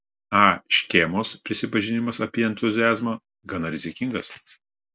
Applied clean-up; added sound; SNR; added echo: none; none; none; none.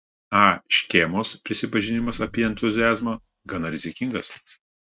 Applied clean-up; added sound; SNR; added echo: neural mask model RNNoise.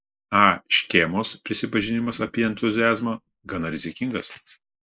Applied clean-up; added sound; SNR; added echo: neural mask model Resemble Enhance denoiser.